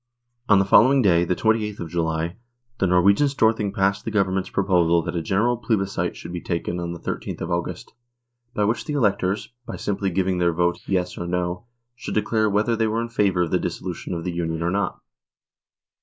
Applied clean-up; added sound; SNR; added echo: neural mask model Resemble Enhance denoiser.